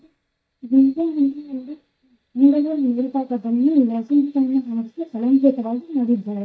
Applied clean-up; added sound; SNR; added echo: neural mask model DeepFilterNet 3.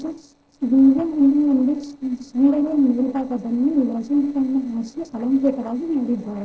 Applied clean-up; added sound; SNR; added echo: neural separator model SepFormer DNS4.